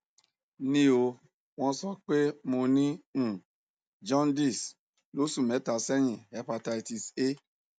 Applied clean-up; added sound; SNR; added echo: none; none; none; none.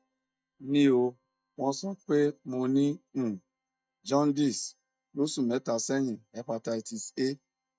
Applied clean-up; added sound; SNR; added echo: neural mask model DeepFilterNet 3.